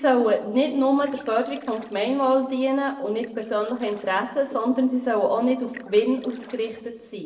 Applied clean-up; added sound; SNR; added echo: neural separator model SepFormer DNS4.